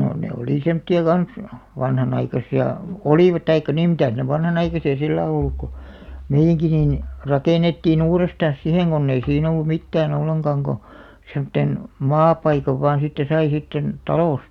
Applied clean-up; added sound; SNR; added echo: none; none; none; none.